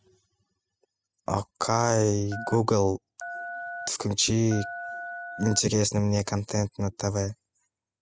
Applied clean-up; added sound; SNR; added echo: classical method spectral subtraction.